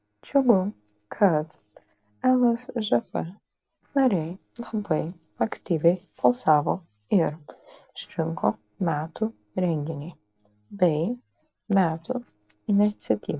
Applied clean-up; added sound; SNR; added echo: neural separator model SepFormer DNS4.